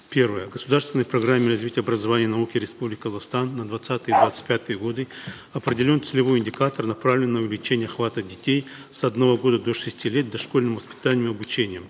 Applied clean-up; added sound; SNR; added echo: none; Bark; -2 dB; none.